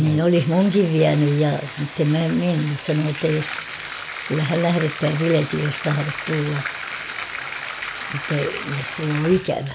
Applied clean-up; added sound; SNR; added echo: none; Bathtub (filling or washing); 10 dB; none.